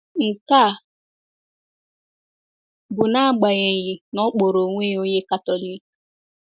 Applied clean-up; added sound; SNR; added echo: none; none; none; none.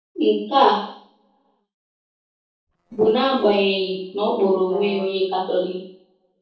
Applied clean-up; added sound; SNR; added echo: neural separator model SepFormer DNS4.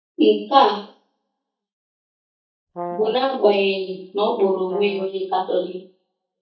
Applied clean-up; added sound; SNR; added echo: neural mask model DeepFilterNet 3.